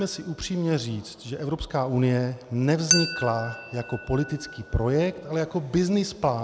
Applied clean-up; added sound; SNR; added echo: none; Chink, clink; 9 dB; none.